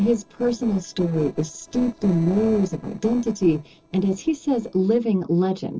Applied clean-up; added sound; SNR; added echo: neural separator model SepFormer DNS4.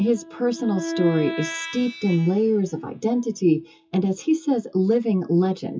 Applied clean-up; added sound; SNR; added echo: classical method WPE with log-MMSE.